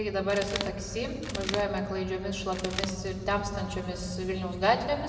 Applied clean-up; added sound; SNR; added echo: none; Bird; 7 dB; reverberation time 2.1 s.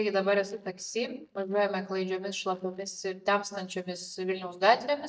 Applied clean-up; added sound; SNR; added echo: neural mask model DeepFilterNet 3.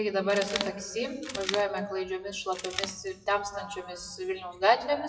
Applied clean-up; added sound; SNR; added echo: classical method WPE with log-MMSE.